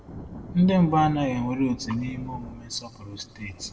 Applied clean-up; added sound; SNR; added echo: none; Thunder / Rain; 15 dB; reverberation time 0.9 s.